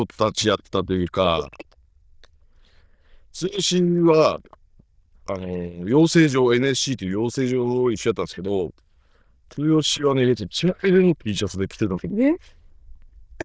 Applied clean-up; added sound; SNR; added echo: neural diffusion model UNIVERSE++.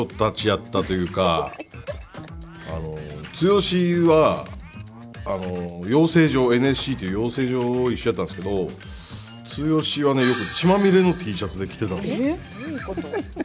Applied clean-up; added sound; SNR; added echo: none; Strum; 19 dB; none.